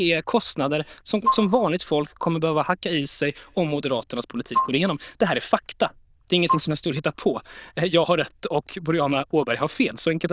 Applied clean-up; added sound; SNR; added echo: neural diffusion model UNIVERSE++.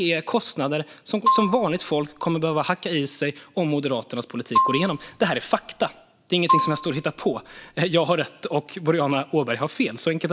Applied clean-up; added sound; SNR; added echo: none; Marimba, xylophone; 2 dB; none.